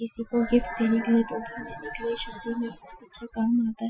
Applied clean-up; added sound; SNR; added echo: classical method Wiener filter.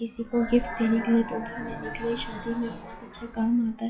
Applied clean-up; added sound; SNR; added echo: classical method log-MMSE.